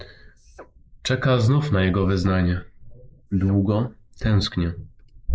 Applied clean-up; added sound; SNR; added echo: neural mask model Resemble Enhance denoiser.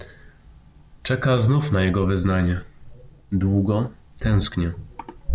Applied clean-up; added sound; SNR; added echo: none; none; none; none.